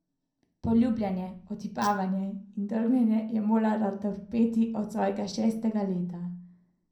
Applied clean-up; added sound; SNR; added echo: none; none; none; reverberation time 0.6 s.